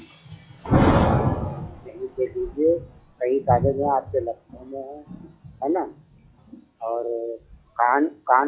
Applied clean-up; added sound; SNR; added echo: classical method log-MMSE.